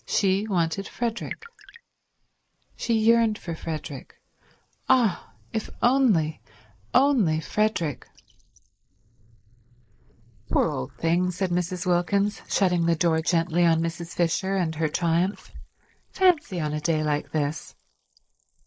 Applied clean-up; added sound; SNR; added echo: neural mask model Resemble Enhance denoiser.